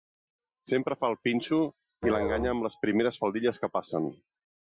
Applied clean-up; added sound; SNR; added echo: classical method Wiener filter.